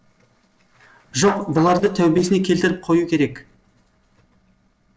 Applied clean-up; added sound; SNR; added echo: neural separator model SepFormer DNS4.